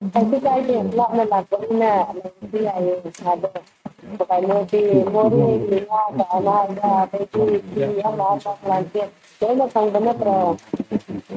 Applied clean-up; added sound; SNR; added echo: neural mask model RNNoise.